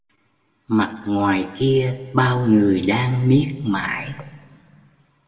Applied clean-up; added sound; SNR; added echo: none; none; none; reverberation time 1.3 s.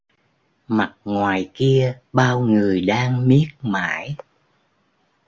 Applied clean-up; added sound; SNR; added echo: none; none; none; none.